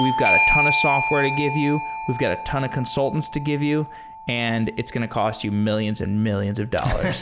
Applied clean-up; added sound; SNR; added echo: none; Bell / Doorbell; 3 dB; none.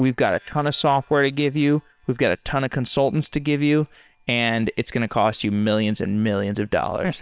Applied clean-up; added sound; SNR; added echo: neural separator model SepFormer WHAM!.